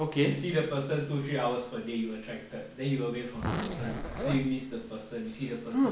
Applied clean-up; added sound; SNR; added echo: none; Zipper (clothing); 4 dB; none.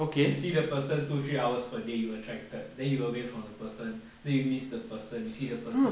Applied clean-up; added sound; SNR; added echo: none; none; none; none.